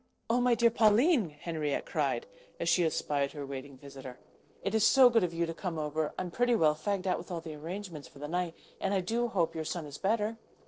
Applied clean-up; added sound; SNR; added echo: neural separator model SepFormer DNS4.